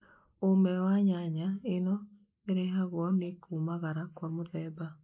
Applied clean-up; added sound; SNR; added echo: neural mask model Resemble Enhance denoiser.